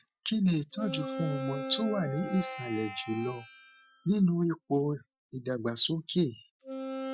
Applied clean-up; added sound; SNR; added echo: classical method Wiener filter.